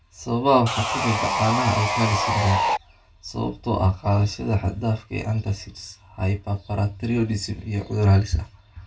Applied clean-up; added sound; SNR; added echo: none; Sawing; 0 dB; reverberation time 0.2 s.